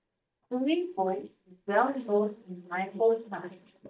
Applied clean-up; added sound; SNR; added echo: neural mask model DeepFilterNet 3.